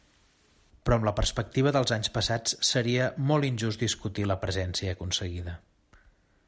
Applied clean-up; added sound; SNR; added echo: none; none; none; none.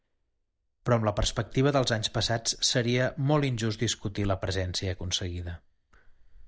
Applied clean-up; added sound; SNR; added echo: neural mask model DeepFilterNet 3.